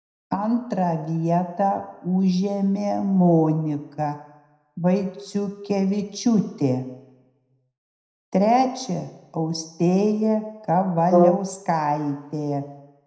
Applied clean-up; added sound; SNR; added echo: none; Brass instrument; 1 dB; reverberation time 0.8 s.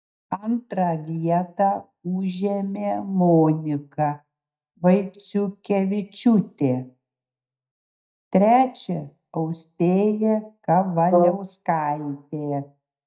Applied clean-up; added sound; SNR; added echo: neural mask model DeepFilterNet 3.